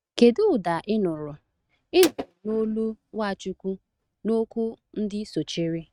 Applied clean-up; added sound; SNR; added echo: neural mask model RNNoise.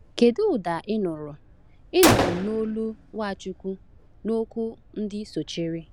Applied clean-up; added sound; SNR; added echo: none; Gunshot, gunfire; 5 dB; none.